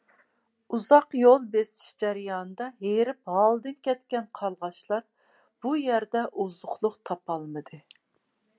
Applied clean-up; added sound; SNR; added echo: none; none; none; none.